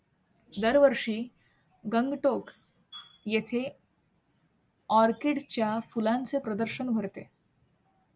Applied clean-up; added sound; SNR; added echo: none; none; none; none.